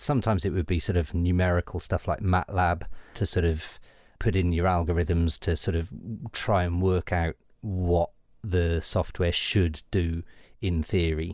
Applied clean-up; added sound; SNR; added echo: none; none; none; none.